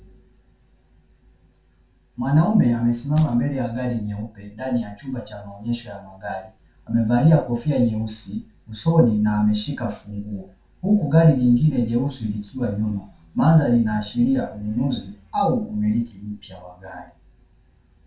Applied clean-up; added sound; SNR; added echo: none; none; none; reverberation time 0.3 s.